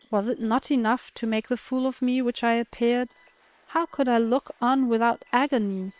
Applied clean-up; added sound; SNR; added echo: neural separator model SepFormer WHAM!.